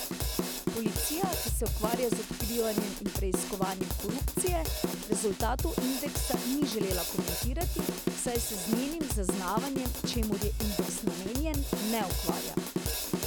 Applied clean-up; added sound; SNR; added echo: none; Drum kit; -2 dB; none.